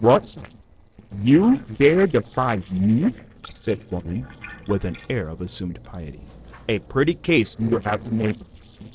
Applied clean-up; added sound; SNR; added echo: neural separator model SepFormer DNS4.